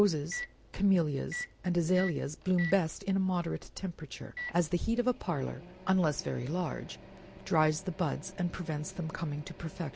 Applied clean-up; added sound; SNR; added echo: none; Microwave oven; 15 dB; none.